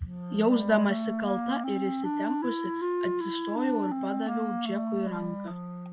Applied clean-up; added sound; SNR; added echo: none; Wind instrument, woodwind instrument; 1 dB; none.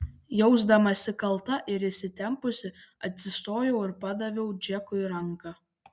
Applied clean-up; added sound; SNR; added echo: none; none; none; none.